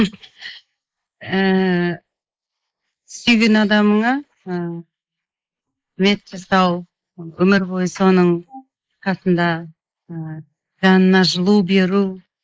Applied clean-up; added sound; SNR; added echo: neural mask model Resemble Enhance denoiser.